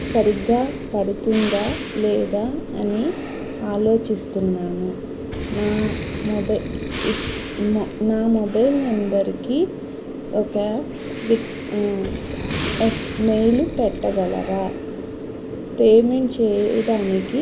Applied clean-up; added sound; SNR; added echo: none; Breathing + Boom; 12 dB; none.